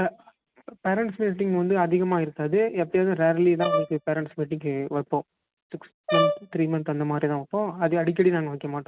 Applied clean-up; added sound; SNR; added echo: neural mask model RNNoise.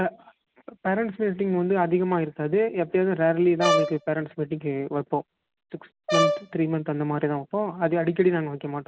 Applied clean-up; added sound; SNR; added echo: none; Brass instrument; 1 dB; none.